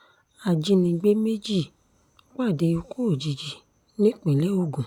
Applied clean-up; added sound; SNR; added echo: none; none; none; none.